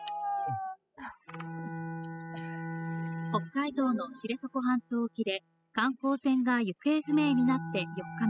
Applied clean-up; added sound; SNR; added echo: classical method spectral subtraction.